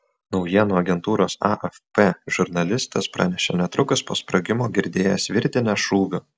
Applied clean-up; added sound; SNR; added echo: none; none; none; none.